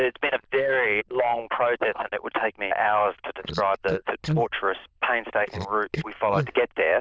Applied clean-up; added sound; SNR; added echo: neural diffusion model UNIVERSE++.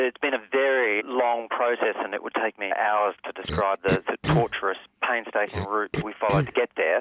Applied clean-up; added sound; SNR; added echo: none; Cough; 6 dB; none.